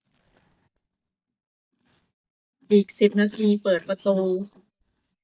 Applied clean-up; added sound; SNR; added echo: neural mask model DeepFilterNet 3.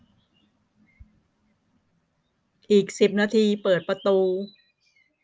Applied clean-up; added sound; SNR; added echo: none; none; none; none.